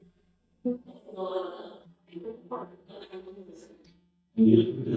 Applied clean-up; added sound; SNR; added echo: neural mask model DeepFilterNet 3.